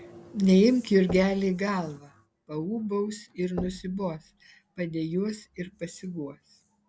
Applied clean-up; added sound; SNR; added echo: none; Knock; 17 dB; none.